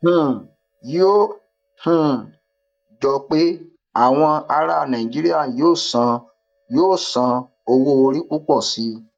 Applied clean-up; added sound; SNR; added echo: neural mask model DeepFilterNet 3.